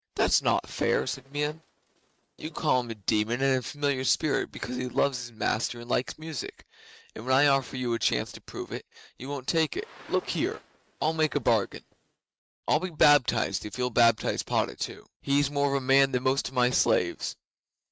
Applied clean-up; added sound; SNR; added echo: neural mask model RNNoise.